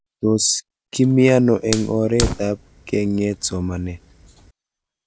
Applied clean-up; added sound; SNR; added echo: none; Fire; 11 dB; none.